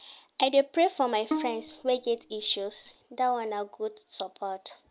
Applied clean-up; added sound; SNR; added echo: none; Bowed string instrument; 8 dB; none.